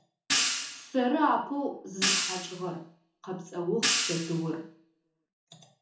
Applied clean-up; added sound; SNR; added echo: none; Hi-hat; 0 dB; reverberation time 0.6 s.